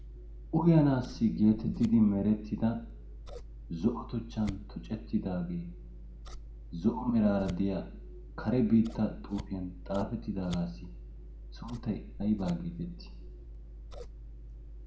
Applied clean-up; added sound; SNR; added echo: none; Scissors; 12 dB; reverberation time 0.4 s.